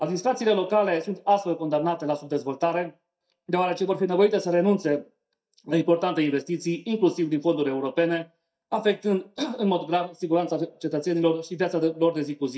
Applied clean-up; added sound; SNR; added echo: neural mask model DeepFilterNet 3.